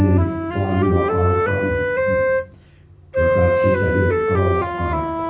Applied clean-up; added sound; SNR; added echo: none; Wind instrument, woodwind instrument; -1 dB; reverberation time 1.1 s.